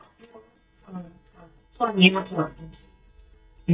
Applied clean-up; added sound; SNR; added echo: neural mask model DeepFilterNet 3.